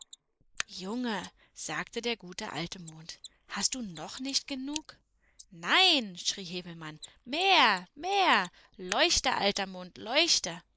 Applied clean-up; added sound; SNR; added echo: neural mask model Resemble Enhance denoiser.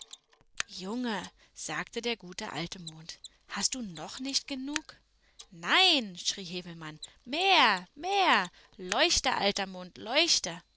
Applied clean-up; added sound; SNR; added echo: none; Mechanisms; 18 dB; none.